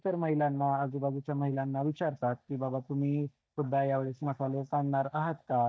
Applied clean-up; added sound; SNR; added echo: neural mask model DeepFilterNet 3.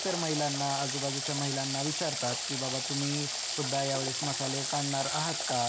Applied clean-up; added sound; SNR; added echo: none; Water tap, faucet / Water; 0 dB; none.